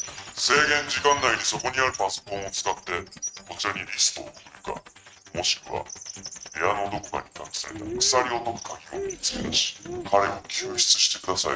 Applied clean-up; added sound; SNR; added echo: neural mask model RNNoise.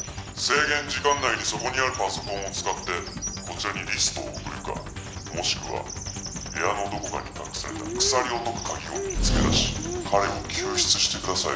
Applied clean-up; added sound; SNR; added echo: none; Bird vocalization, bird call, bird song; 14 dB; none.